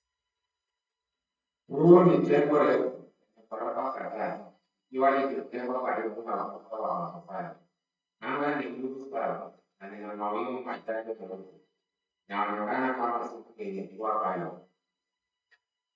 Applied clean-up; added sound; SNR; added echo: neural mask model DeepFilterNet 3.